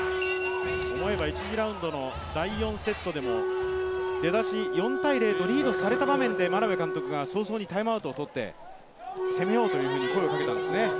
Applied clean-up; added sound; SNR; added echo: none; Wind instrument, woodwind instrument; 2 dB; none.